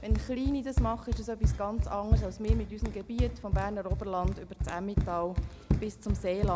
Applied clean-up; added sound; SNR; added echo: none; Run; -3 dB; none.